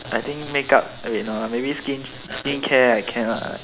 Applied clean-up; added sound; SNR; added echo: none; none; none; none.